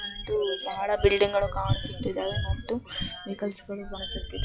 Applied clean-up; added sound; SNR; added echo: classical method log-MMSE.